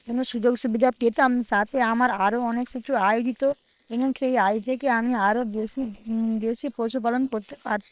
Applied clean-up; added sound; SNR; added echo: neural separator model SepFormer WHAM!.